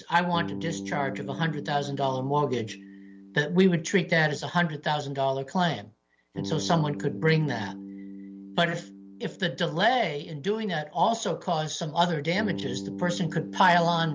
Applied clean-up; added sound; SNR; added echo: none; Bass guitar; 13 dB; none.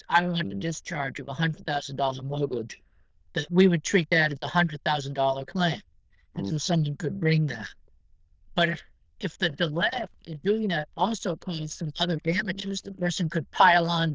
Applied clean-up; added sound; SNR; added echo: neural diffusion model UNIVERSE++.